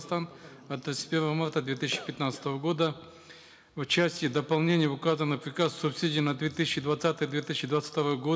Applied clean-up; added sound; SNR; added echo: none; none; none; none.